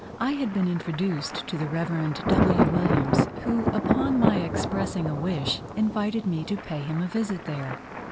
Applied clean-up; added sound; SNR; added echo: none; Thunder; 1 dB; none.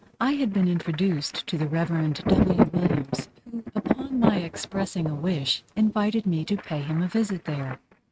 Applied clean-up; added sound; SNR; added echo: neural mask model RNNoise.